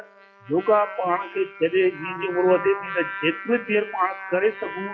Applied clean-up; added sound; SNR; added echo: classical method log-MMSE.